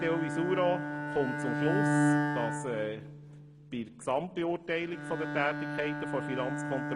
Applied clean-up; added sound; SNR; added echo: none; Bowed string instrument; 0 dB; none.